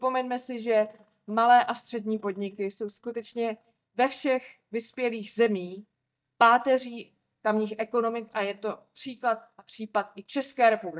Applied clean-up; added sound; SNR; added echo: neural mask model DeepFilterNet 3.